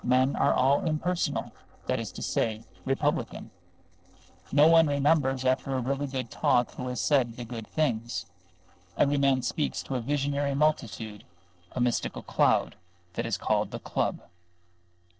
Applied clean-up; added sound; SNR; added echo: neural separator model SepFormer DNS4.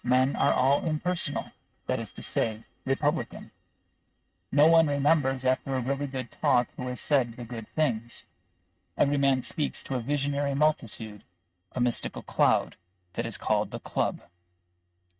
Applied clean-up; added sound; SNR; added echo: neural mask model RNNoise.